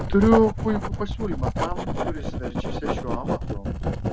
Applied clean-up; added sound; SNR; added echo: none; Writing; 1 dB; none.